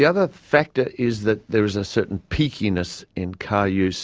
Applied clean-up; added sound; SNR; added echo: none; none; none; none.